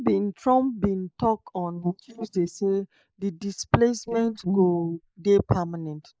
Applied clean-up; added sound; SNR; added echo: neural mask model Resemble Enhance denoiser.